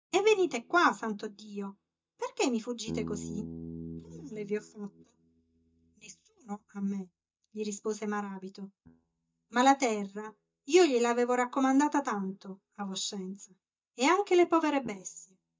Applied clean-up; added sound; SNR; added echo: neural mask model DeepFilterNet 3.